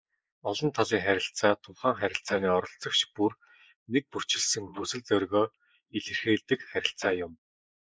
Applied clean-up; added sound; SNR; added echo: neural mask model Resemble Enhance denoiser.